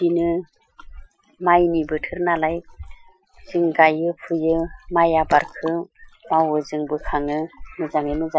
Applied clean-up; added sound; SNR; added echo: classical method Wiener filter.